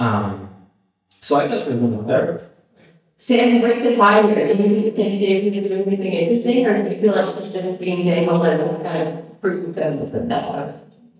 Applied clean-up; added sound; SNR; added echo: neural mask model DeepFilterNet 3.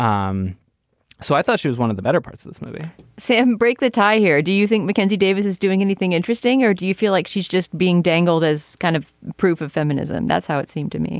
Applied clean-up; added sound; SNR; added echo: none; none; none; none.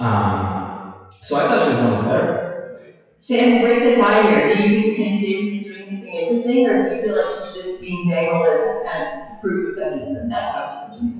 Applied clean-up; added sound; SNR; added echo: classical method WPE with log-MMSE.